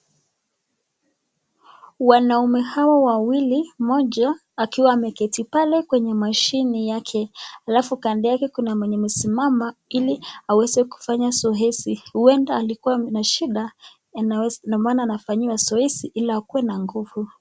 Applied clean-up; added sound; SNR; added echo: none; none; none; none.